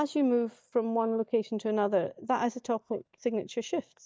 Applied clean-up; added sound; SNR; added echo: neural mask model DeepFilterNet 3.